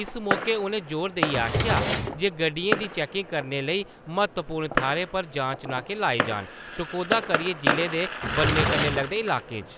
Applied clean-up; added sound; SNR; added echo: none; Fireworks + Drawer open or close; 2 dB; none.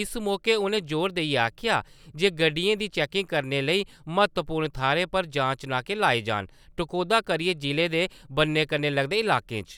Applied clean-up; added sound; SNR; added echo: none; none; none; none.